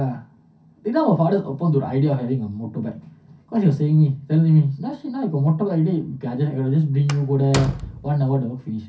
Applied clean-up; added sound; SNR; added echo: none; Slam; 11 dB; reverberation time 0.3 s.